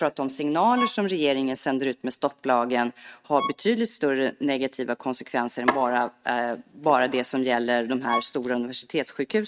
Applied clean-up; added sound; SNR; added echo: neural mask model RNNoise.